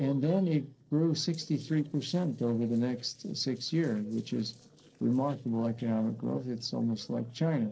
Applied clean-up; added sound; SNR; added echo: neural separator model SepFormer DNS4.